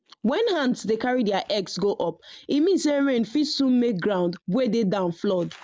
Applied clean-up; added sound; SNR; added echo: none; none; none; none.